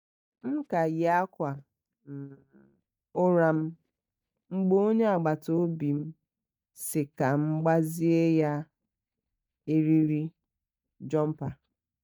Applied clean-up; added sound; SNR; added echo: neural mask model DeepFilterNet 3.